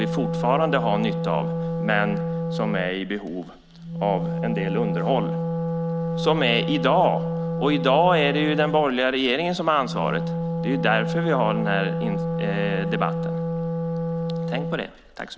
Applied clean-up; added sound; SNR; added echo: none; Wind instrument, woodwind instrument; 2 dB; none.